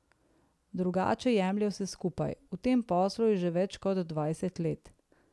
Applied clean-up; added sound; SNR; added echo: none; none; none; none.